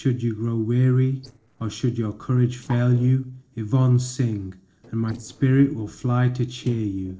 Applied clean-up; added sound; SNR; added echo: neural separator model SepFormer DNS4.